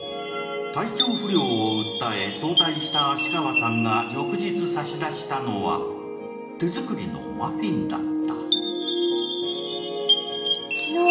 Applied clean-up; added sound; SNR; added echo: none; Chime; 4 dB; reverberation time 1.0 s.